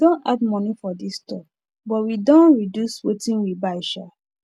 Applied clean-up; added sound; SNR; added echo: none; none; none; none.